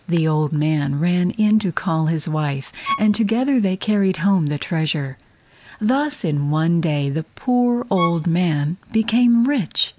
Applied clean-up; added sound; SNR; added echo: none; Bowed string instrument; 12 dB; none.